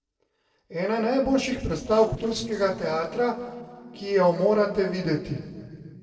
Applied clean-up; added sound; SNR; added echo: neural separator model SepFormer DNS4.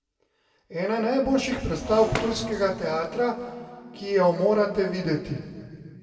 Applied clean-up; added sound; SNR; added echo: none; Shatter; 14 dB; reverberation time 1.9 s.